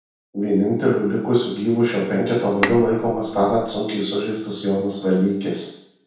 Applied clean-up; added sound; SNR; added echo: none; Bowed string instrument; 8 dB; reverberation time 0.7 s.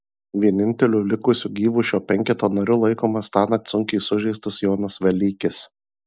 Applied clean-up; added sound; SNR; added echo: none; none; none; none.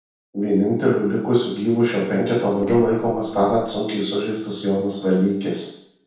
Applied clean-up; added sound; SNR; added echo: neural separator model SepFormer DNS4.